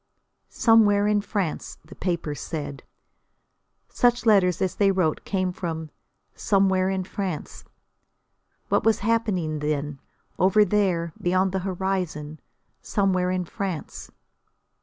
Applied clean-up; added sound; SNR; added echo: none; none; none; none.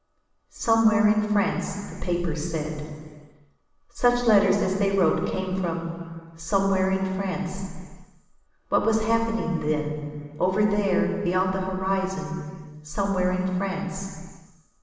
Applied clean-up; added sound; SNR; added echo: none; none; none; reverberation time 1.6 s.